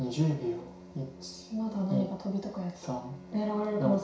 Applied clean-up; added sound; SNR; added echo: none; Bowed string instrument; 19 dB; reverberation time 0.6 s.